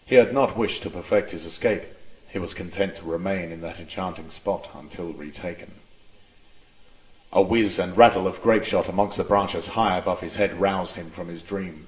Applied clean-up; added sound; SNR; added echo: none; none; none; reverberation time 1.9 s.